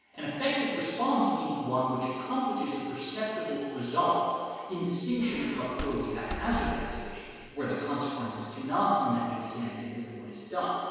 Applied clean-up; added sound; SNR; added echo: none; Squeak; 9 dB; reverberation time 1.9 s.